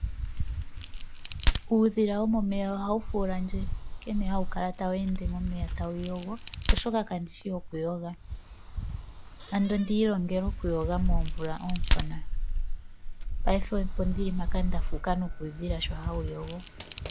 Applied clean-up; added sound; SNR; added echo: none; Keys jangling + Crack; -2 dB; none.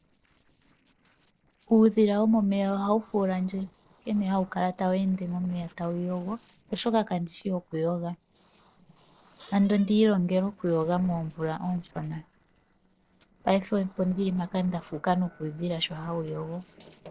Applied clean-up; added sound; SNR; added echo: neural separator model SepFormer DNS4.